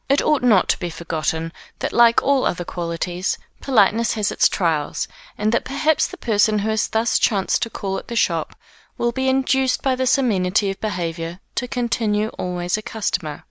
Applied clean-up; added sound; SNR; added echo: none; none; none; none.